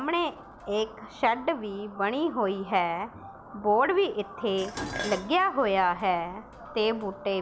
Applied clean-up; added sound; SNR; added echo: none; Dishes, pots, and pans; 17 dB; none.